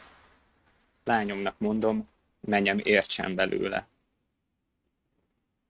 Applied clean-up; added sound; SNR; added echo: neural mask model RNNoise.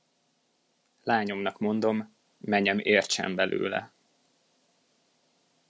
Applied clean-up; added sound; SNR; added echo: none; none; none; none.